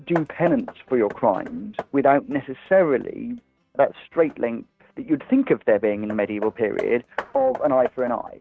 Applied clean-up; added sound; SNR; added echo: neural mask model RNNoise.